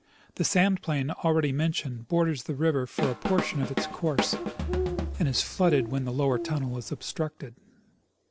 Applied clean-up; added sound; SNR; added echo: none; Bird + Drum kit; 4 dB; none.